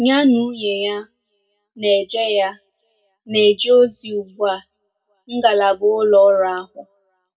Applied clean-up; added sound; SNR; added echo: none; none; none; reverberation time 0.2 s.